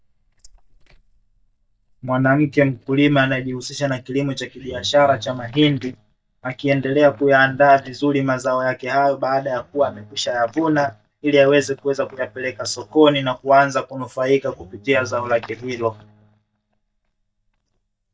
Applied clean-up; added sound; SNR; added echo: neural mask model DeepFilterNet 3.